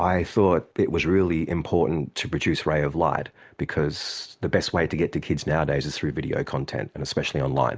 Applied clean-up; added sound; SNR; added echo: none; none; none; none.